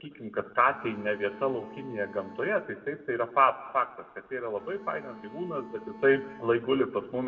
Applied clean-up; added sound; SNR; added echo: none; Bowed string instrument; 18 dB; reverberation time 0.8 s.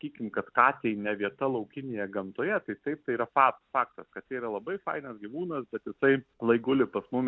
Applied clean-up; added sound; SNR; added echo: none; none; none; none.